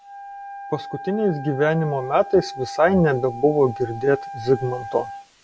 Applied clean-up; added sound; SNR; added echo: none; Wind instrument, woodwind instrument; 13 dB; none.